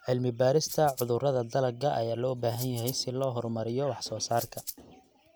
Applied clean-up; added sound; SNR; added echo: none; Rattle (instrument); 13 dB; none.